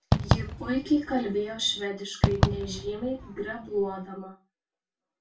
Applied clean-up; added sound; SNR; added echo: none; Fireworks; -2 dB; reverberation time 0.2 s.